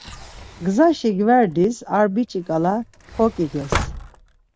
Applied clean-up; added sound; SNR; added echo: none; Sliding door; 12 dB; none.